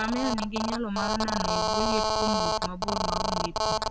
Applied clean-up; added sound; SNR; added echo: none; Telephone; -4 dB; none.